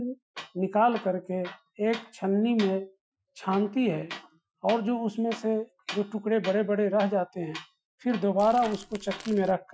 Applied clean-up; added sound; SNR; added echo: classical method Wiener filter.